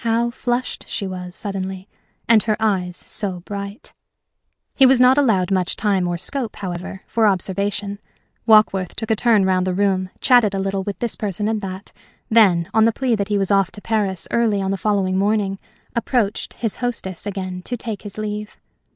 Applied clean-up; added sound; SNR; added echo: neural mask model Resemble Enhance denoiser.